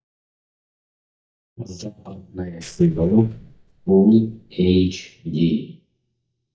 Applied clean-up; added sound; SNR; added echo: neural mask model DeepFilterNet 3.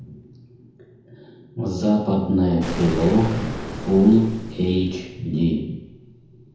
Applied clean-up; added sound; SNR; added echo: none; Explosion; 13 dB; reverberation time 0.9 s.